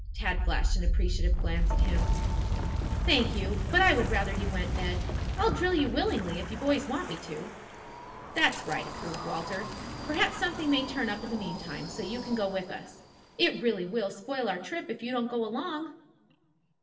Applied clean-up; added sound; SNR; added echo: none; Wind; 0 dB; reverberation time 0.7 s.